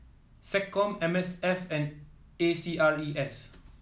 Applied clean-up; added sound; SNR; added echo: none; none; none; none.